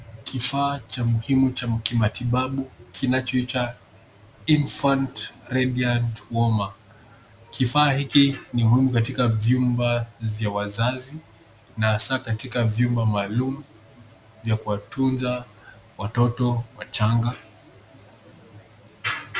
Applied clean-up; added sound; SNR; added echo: none; none; none; none.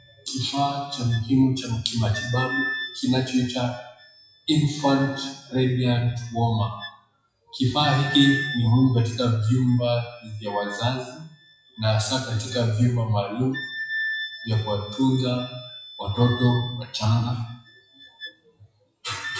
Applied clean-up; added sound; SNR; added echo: classical method WPE with log-MMSE.